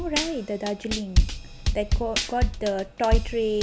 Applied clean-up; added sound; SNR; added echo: none; Drum kit; -2 dB; none.